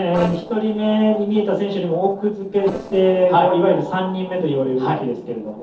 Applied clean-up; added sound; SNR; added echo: neural separator model SepFormer DNS4.